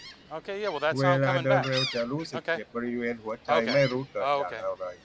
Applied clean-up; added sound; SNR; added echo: none; Gull, seagull; 3 dB; none.